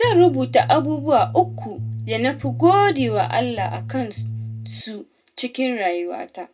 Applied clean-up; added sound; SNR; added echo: none; Bass guitar; 9 dB; reverberation time 0.2 s.